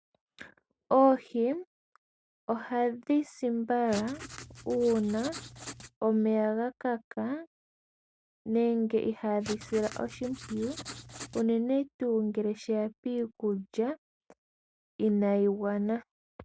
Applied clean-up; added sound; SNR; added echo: none; Writing; 14 dB; none.